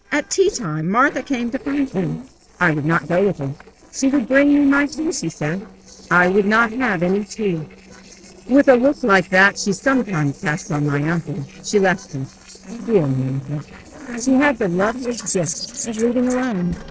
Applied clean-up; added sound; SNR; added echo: neural separator model SepFormer DNS4.